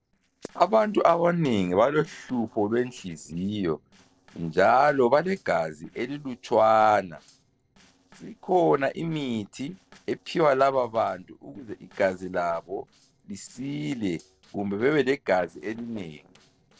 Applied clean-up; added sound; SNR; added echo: neural separator model SepFormer DNS4.